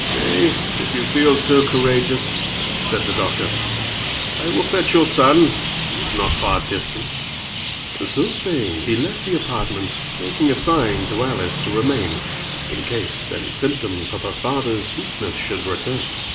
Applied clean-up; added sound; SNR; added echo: none; Traffic noise, roadway noise; 3 dB; reverberation time 1.8 s.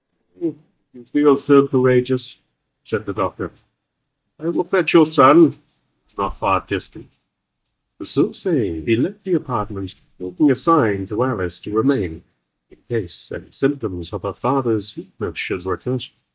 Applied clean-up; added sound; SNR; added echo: neural mask model DeepFilterNet 3.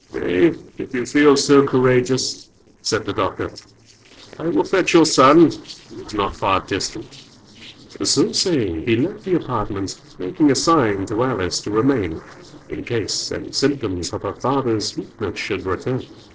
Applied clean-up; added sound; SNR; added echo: neural separator model SepFormer DNS4.